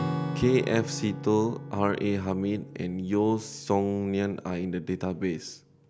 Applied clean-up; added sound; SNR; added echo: none; Acoustic guitar / Strum; 10 dB; none.